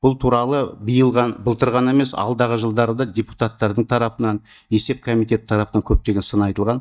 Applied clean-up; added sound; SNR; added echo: neural mask model DeepFilterNet 3.